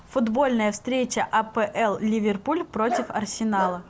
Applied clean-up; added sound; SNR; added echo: none; Dog; 13 dB; none.